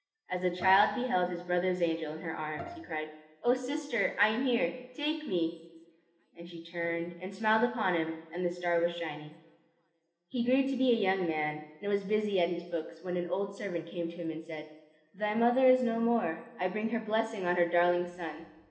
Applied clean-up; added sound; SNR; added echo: none; Bowed string instrument; 16 dB; reverberation time 1.1 s.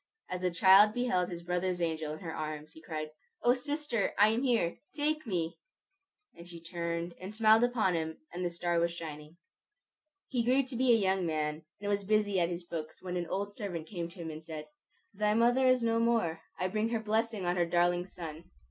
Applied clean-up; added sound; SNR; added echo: none; none; none; none.